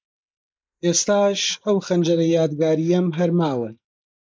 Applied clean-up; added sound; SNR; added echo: neural mask model Resemble Enhance denoiser.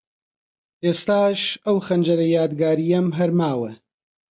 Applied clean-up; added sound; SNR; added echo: none; none; none; none.